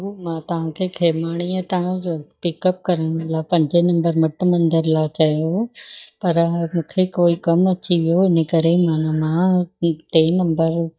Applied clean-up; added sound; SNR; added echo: neural mask model DeepFilterNet 3.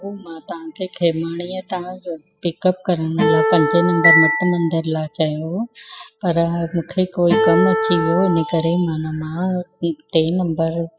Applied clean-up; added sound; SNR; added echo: classical method spectral subtraction.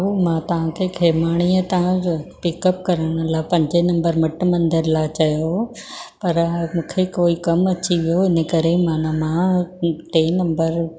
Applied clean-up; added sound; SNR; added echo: none; none; none; none.